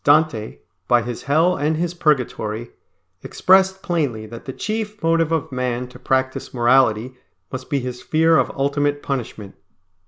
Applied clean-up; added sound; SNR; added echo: none; none; none; none.